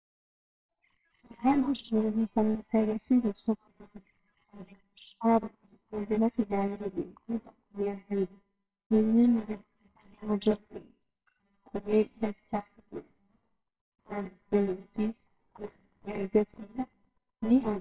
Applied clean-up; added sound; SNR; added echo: neural separator model SepFormer WHAMR!.